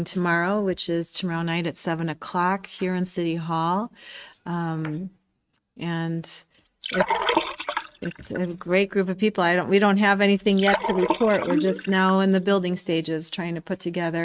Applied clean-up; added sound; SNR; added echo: neural mask model RNNoise.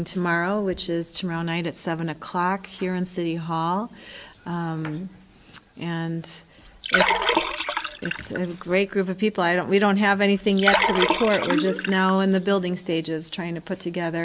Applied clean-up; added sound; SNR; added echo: none; Liquid; 1 dB; none.